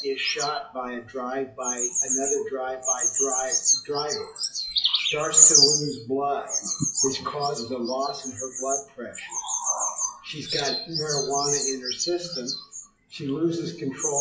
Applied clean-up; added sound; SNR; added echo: classical method WPE with log-MMSE.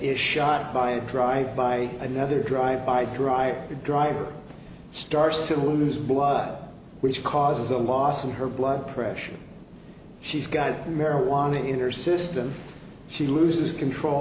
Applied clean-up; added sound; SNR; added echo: none; none; none; none.